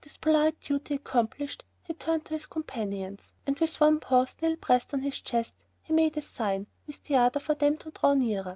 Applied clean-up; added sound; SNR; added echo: none; none; none; none.